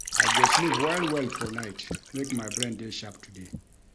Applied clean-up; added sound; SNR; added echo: none; Liquid; -3 dB; none.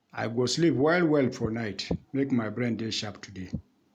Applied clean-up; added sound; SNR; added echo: none; none; none; none.